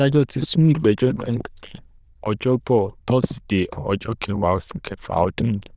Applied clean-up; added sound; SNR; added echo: neural diffusion model UNIVERSE++.